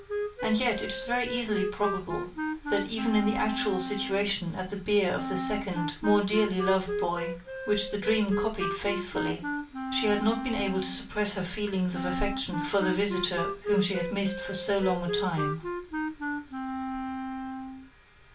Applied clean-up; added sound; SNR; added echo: none; Wind instrument, woodwind instrument; 6 dB; reverberation time 0.3 s.